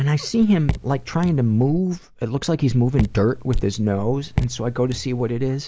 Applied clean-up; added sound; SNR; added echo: none; Raindrop / Drip; 9 dB; none.